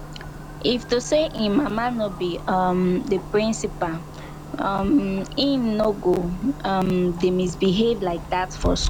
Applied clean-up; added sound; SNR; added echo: none; Clock; 11 dB; none.